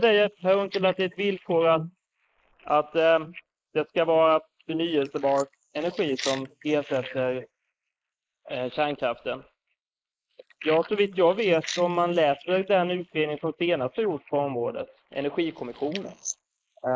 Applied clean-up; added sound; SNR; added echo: neural mask model Resemble Enhance denoiser.